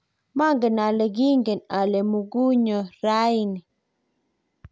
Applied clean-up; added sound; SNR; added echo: none; none; none; none.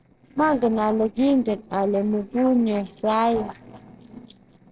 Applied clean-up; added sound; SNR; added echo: neural separator model SepFormer DNS4.